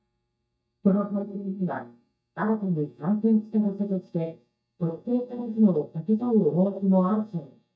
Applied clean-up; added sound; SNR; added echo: neural mask model DeepFilterNet 3.